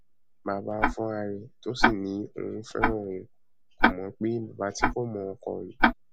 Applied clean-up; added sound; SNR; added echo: none; Tick-tock; -3 dB; none.